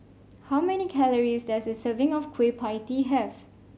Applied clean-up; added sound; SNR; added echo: none; none; none; none.